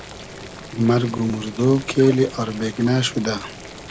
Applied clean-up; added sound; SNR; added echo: none; Boiling; 16 dB; none.